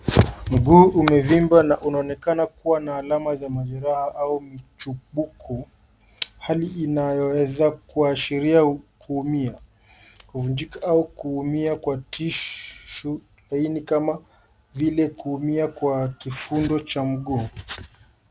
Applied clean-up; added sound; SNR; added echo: none; none; none; none.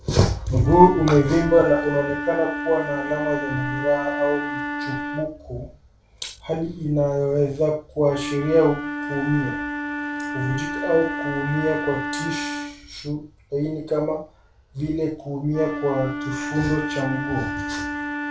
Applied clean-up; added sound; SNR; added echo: none; Wind instrument, woodwind instrument; 7 dB; reverberation time 0.3 s.